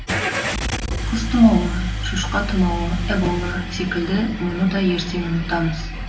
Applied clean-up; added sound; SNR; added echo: none; Engine starting / Car; 4 dB; reverberation time 0.7 s.